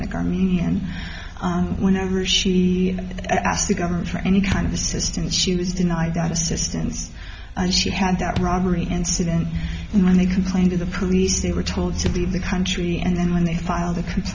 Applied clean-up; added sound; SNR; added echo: none; Bass drum; 12 dB; none.